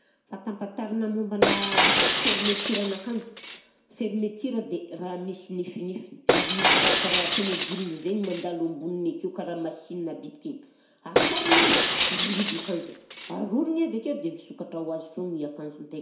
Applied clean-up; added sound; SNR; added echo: none; Shatter; -2 dB; reverberation time 0.6 s.